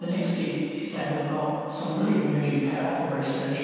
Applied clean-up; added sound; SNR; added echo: none; none; none; reverberation time 2.1 s.